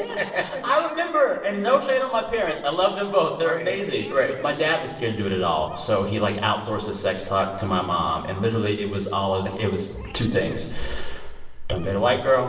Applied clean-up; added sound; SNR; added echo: neural separator model SepFormer DNS4.